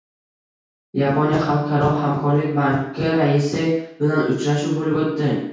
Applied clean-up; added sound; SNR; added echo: none; none; none; reverberation time 0.6 s.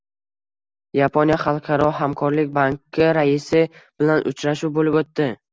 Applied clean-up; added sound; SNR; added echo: none; none; none; none.